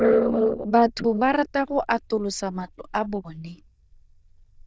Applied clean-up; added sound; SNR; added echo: neural diffusion model UNIVERSE++.